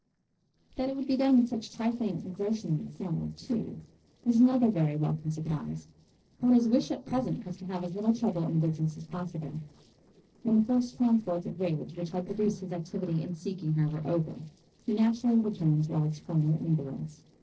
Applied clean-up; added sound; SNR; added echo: neural separator model SepFormer DNS4.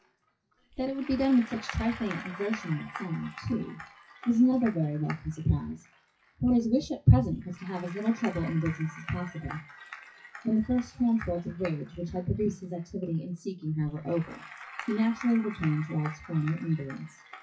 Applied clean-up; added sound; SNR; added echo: classical method WPE with log-MMSE.